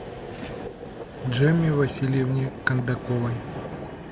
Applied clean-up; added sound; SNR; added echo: none; Vehicle; 9 dB; none.